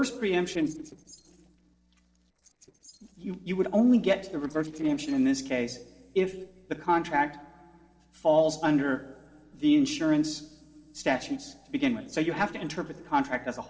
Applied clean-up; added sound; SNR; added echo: neural separator model SepFormer DNS4.